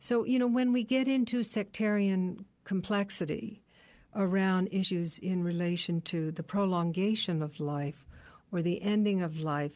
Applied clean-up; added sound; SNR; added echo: none; none; none; none.